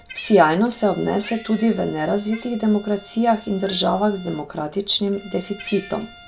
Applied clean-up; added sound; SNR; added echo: none; Bowed string instrument + Cat; 20 dB; none.